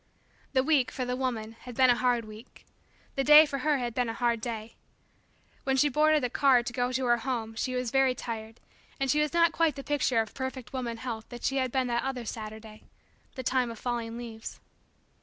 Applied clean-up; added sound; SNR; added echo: none; none; none; none.